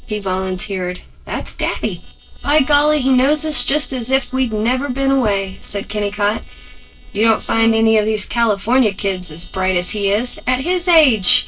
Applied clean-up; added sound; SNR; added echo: neural separator model SepFormer DNS4.